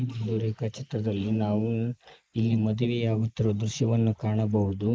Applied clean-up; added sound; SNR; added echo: neural mask model Resemble Enhance denoiser.